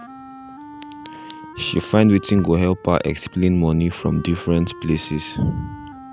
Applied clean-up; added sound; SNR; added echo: none; Wind instrument, woodwind instrument; 17 dB; none.